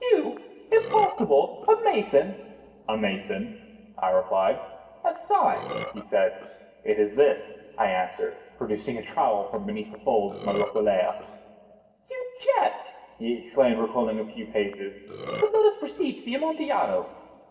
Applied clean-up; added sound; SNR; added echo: neural separator model SepFormer DNS4.